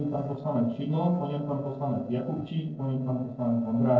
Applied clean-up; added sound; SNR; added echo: neural separator model SepFormer DNS4.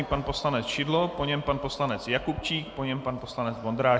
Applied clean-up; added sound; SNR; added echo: none; none; none; none.